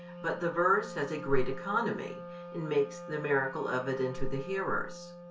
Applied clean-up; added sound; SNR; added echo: none; Wind instrument, woodwind instrument; 12 dB; reverberation time 0.3 s.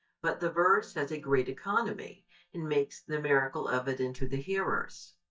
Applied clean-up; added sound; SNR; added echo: neural mask model DeepFilterNet 3.